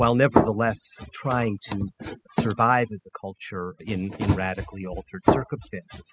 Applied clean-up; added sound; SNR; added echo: classical method spectral subtraction.